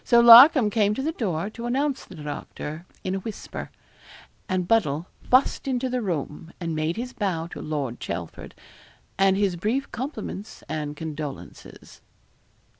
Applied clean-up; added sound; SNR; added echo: none; none; none; none.